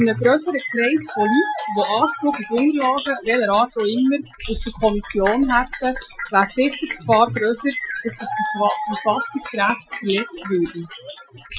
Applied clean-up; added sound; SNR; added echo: classical method Wiener filter.